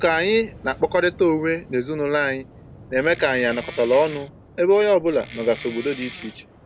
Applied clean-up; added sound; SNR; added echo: none; Waves, surf + Wood; 18 dB; none.